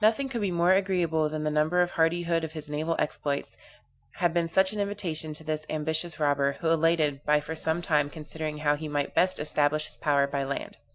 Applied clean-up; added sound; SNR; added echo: none; none; none; none.